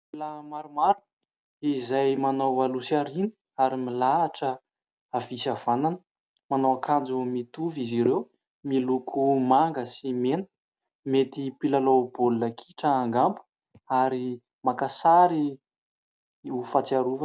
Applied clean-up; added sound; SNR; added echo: none; none; none; none.